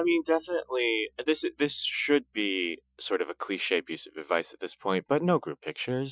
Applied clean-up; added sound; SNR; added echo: classical method Wiener filter.